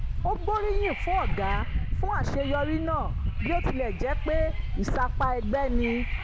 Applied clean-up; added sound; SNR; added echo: none; Subway, metro, underground / Wind; -2 dB; none.